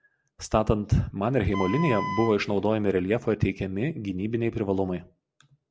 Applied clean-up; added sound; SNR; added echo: none; Wind instrument, woodwind instrument; 9 dB; none.